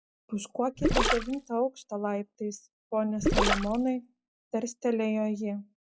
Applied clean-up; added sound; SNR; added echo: classical method log-MMSE.